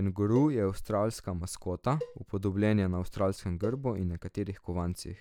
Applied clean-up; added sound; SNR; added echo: none; Cowbell; 17 dB; none.